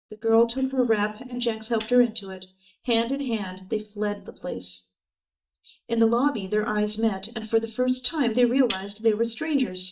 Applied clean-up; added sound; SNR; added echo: neural mask model DeepFilterNet 3.